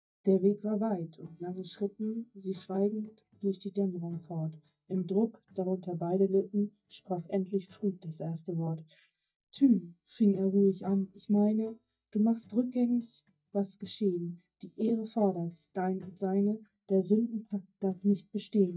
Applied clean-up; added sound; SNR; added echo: neural mask model DeepFilterNet 3.